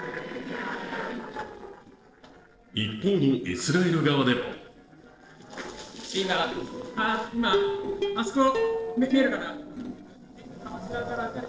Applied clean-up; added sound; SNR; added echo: neural separator model SepFormer DNS4.